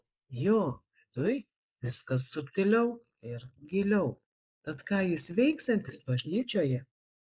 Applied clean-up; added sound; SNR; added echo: neural mask model Resemble Enhance denoiser.